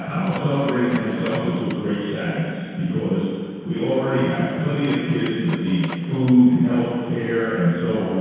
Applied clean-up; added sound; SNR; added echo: none; Telephone; 18 dB; reverberation time 2.0 s.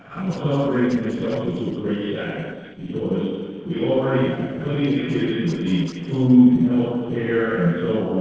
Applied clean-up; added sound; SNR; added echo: neural separator model SepFormer DNS4.